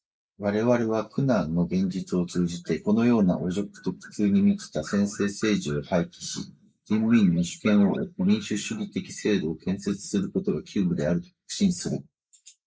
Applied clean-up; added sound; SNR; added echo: neural mask model Resemble Enhance denoiser.